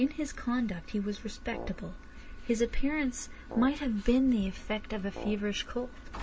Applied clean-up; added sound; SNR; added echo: none; Brass instrument; 16 dB; none.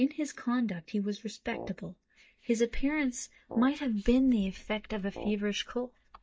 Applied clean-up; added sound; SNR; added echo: neural mask model DeepFilterNet 3.